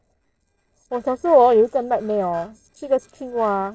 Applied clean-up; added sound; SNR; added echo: neural separator model SepFormer DNS4.